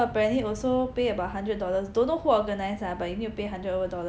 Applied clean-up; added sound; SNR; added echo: none; none; none; none.